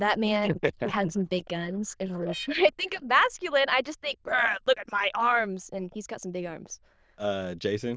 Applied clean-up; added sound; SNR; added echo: neural diffusion model UNIVERSE++.